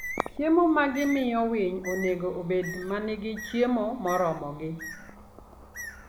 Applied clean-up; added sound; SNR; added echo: none; Bird; 14 dB; none.